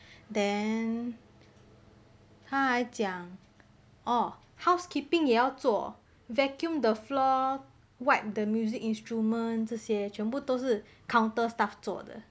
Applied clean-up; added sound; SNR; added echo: none; none; none; none.